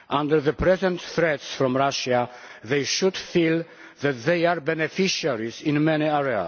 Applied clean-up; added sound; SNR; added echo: none; none; none; none.